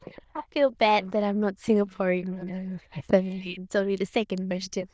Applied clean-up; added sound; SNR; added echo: neural diffusion model UNIVERSE++.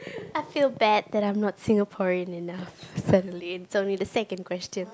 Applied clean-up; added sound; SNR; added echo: none; none; none; none.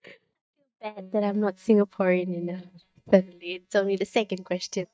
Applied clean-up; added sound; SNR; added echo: neural mask model DeepFilterNet 3.